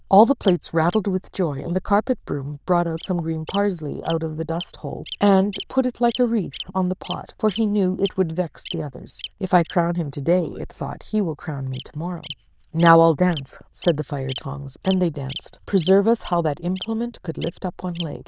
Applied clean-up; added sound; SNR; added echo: neural diffusion model UNIVERSE++.